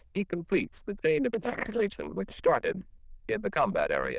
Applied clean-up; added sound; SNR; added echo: neural diffusion model UNIVERSE++.